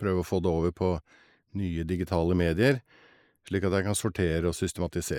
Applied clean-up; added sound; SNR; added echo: neural mask model Resemble Enhance denoiser.